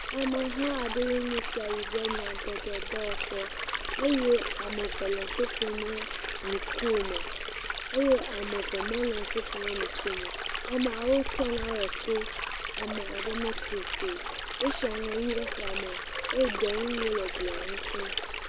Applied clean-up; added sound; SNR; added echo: none; Stream; 2 dB; none.